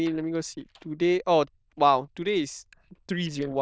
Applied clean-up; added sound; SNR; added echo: neural diffusion model UNIVERSE++.